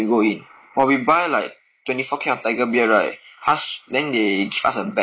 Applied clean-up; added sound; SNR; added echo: neural mask model Resemble Enhance denoiser.